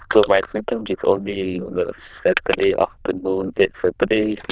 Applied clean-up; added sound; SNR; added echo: neural diffusion model UNIVERSE++.